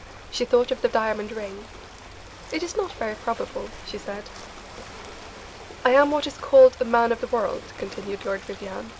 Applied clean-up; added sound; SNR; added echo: none; Ocean; 16 dB; none.